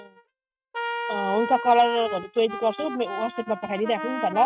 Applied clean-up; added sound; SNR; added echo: neural mask model RNNoise.